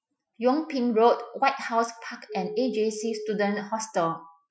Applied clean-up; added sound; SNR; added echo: classical method Wiener filter.